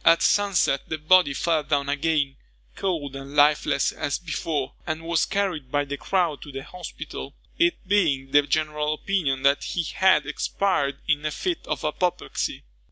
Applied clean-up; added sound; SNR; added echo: none; none; none; none.